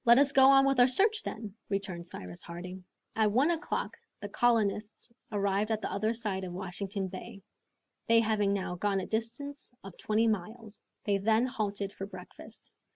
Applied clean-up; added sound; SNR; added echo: none; none; none; none.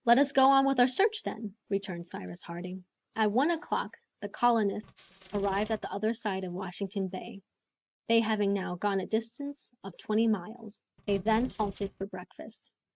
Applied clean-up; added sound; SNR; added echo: neural mask model RNNoise.